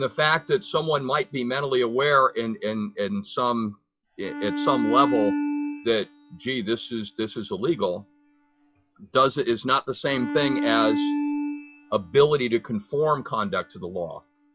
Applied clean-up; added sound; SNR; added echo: classical method log-MMSE.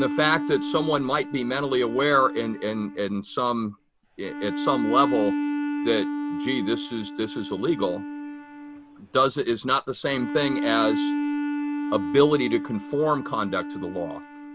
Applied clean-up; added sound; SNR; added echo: none; Bowed string instrument; 4 dB; none.